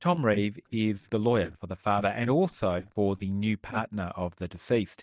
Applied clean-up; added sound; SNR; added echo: neural mask model DeepFilterNet 3.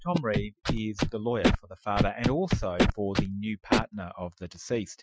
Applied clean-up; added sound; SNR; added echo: classical method Wiener filter.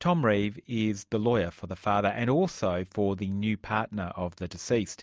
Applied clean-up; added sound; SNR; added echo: none; none; none; none.